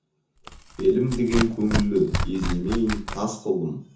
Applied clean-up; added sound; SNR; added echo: none; Tearing; 4 dB; reverberation time 0.6 s.